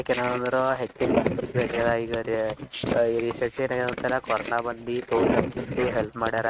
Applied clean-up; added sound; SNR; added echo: neural mask model RNNoise.